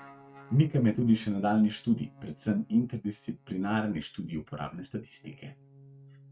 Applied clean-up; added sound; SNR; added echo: neural mask model RNNoise.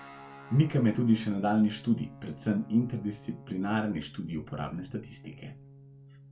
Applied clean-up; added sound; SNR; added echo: none; Guitar; 19 dB; none.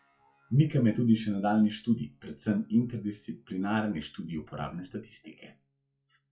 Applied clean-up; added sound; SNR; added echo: classical method log-MMSE.